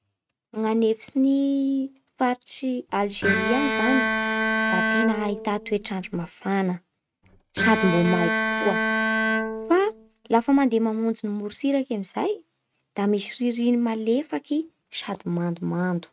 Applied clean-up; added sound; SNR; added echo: neural mask model RNNoise.